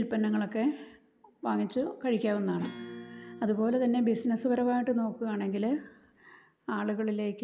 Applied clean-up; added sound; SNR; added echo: none; Acoustic guitar / Strum; 17 dB; none.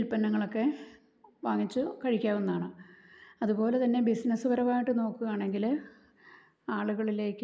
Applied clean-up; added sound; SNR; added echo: none; none; none; none.